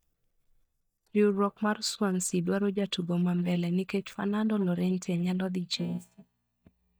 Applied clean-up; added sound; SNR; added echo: neural mask model DeepFilterNet 3.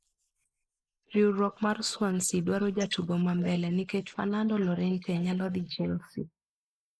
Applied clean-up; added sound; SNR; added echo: neural mask model Resemble Enhance denoiser.